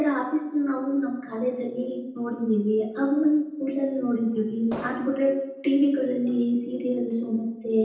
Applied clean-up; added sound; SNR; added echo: neural separator model SepFormer DNS4.